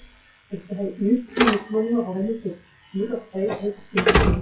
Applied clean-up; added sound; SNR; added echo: classical method WPE with log-MMSE.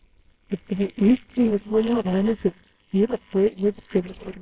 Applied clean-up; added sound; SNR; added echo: neural separator model SepFormer WHAMR!.